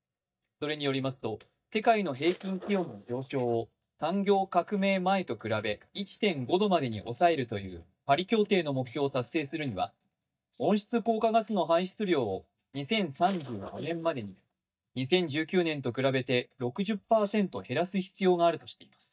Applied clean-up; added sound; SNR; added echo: neural mask model DeepFilterNet 3.